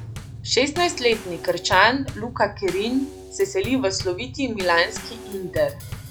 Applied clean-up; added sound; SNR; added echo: none; Bass drum / Snare drum / Drum kit; 13 dB; none.